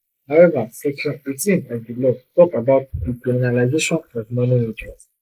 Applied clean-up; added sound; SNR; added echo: neural mask model Resemble Enhance denoiser.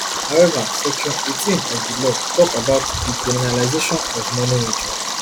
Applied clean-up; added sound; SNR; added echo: none; Stream; 3 dB; none.